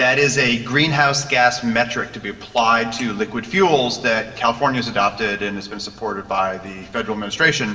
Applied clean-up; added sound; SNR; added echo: none; none; none; reverberation time 2.3 s.